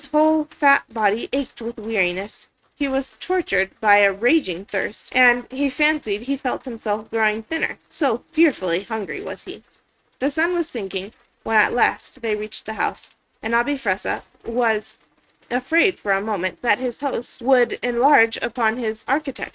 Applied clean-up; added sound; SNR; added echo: neural mask model RNNoise.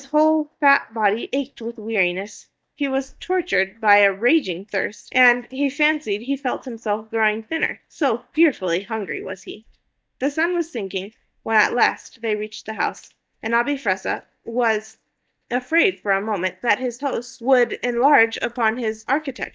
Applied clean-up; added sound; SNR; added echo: neural mask model DeepFilterNet 3.